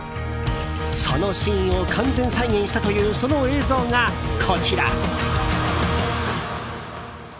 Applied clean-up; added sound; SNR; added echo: none; none; none; none.